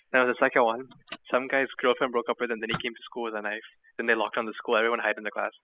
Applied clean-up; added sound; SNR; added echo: classical method spectral subtraction.